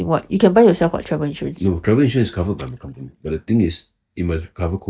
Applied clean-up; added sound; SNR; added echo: neural mask model DeepFilterNet 3.